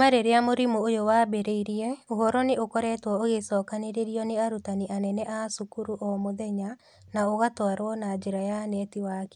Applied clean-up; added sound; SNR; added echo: none; none; none; none.